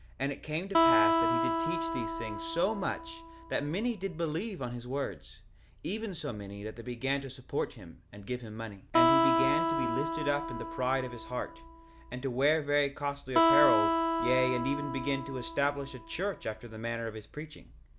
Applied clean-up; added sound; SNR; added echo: none; Acoustic guitar; -3 dB; none.